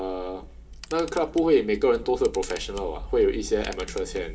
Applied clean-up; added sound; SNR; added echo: none; Camera; 13 dB; reverberation time 0.7 s.